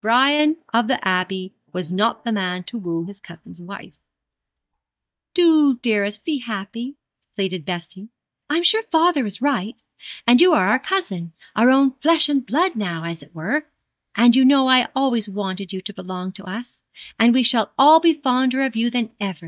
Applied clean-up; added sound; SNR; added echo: neural mask model DeepFilterNet 3.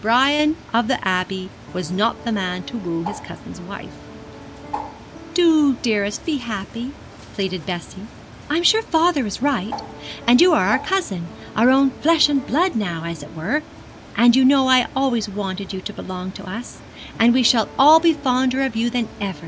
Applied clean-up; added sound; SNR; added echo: none; Piano + Bird; 16 dB; none.